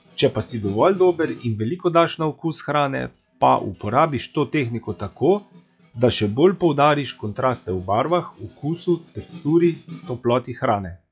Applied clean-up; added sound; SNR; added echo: classical method log-MMSE.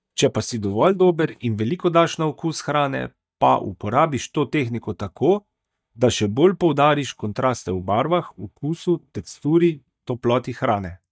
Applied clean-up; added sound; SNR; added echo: neural mask model DeepFilterNet 3.